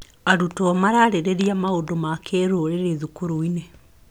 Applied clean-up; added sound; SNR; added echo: none; none; none; none.